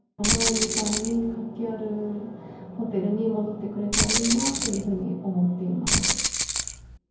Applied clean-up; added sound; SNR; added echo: none; Rattle (instrument); -3 dB; reverberation time 0.9 s.